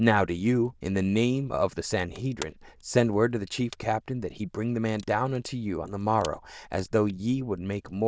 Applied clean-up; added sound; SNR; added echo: neural diffusion model UNIVERSE++.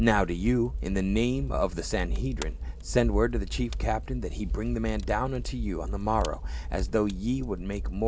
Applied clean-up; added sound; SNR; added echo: none; Fire; 3 dB; none.